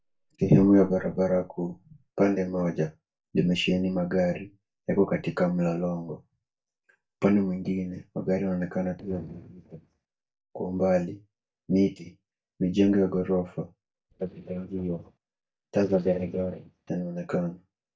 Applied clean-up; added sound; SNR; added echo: neural mask model DeepFilterNet 3.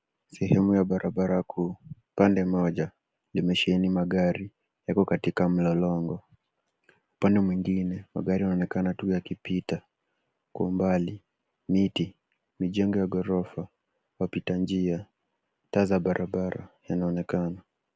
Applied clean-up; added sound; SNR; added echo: none; none; none; none.